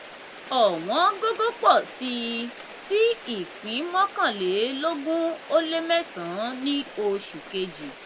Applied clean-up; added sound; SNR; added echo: none; Rain; 16 dB; none.